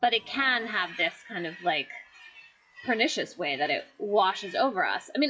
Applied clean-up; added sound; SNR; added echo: classical method WPE with log-MMSE.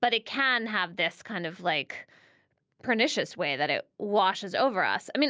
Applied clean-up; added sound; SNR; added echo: none; none; none; none.